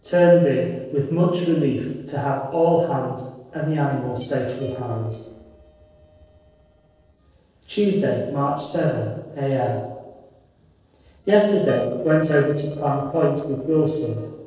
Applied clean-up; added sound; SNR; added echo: neural separator model SepFormer DNS4.